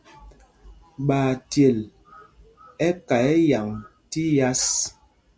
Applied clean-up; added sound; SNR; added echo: none; none; none; none.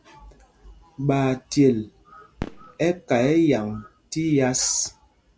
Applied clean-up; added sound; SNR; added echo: none; Fireworks; 18 dB; none.